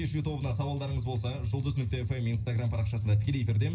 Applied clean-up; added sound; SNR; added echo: none; none; none; reverberation time 0.4 s.